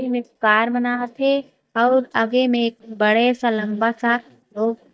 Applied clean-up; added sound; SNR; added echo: neural mask model DeepFilterNet 3.